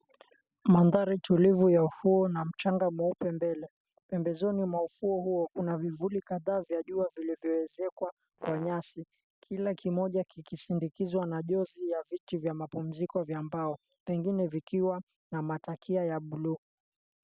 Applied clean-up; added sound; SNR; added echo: none; Brass instrument; 16 dB; none.